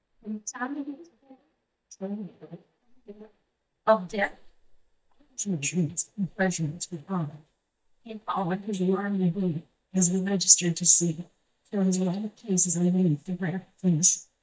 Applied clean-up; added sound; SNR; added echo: neural mask model DeepFilterNet 3.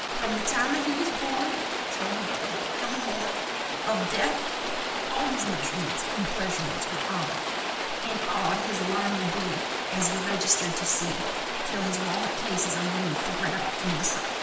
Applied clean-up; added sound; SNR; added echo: none; Rain; -1 dB; reverberation time 0.8 s.